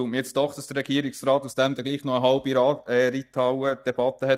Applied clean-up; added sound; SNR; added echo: neural mask model DeepFilterNet 3.